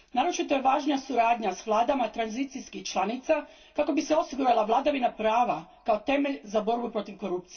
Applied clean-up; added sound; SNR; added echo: none; none; none; reverberation time 0.2 s.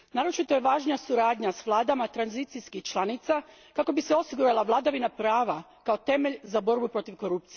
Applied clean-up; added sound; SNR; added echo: none; none; none; none.